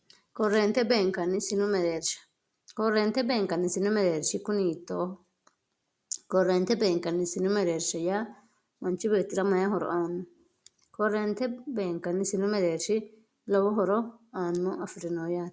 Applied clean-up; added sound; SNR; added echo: none; none; none; none.